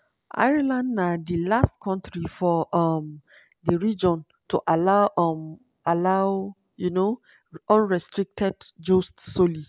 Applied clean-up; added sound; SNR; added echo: none; none; none; none.